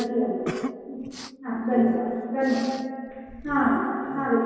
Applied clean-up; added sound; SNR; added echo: none; Respiratory sounds; 14 dB; reverberation time 2.2 s.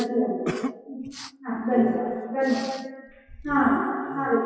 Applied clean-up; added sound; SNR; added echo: classical method WPE with log-MMSE.